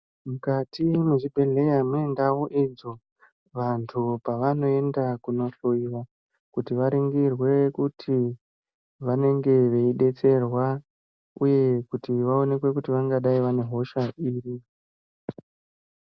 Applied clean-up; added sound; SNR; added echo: none; none; none; none.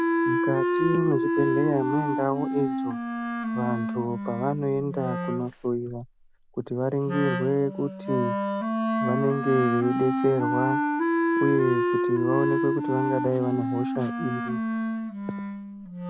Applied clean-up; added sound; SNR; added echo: none; Wind instrument, woodwind instrument; -1 dB; none.